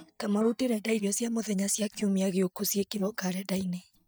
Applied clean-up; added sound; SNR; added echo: neural mask model DeepFilterNet 3.